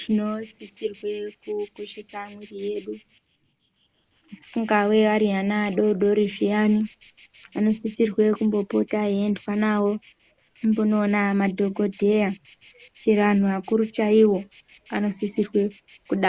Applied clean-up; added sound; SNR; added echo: neural mask model Resemble Enhance denoiser.